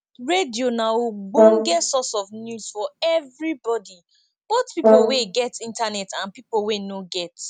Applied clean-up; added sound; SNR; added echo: none; Brass instrument; -2 dB; none.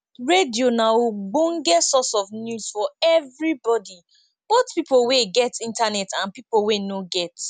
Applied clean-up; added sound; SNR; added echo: none; none; none; none.